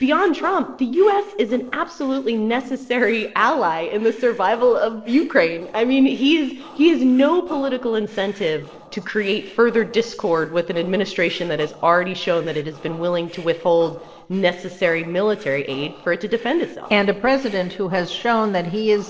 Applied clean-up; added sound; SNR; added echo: neural separator model SepFormer DNS4.